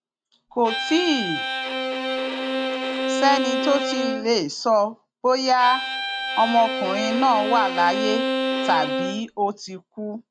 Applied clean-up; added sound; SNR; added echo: none; Bowed string instrument; 2 dB; none.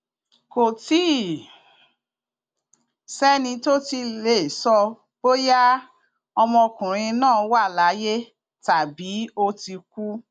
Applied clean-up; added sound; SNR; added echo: none; none; none; none.